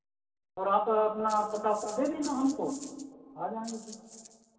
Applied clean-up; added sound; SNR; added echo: neural separator model SepFormer DNS4.